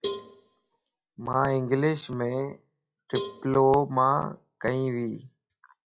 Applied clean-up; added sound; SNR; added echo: classical method log-MMSE.